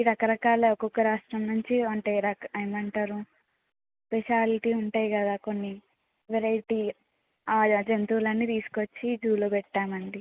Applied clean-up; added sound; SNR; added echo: none; none; none; none.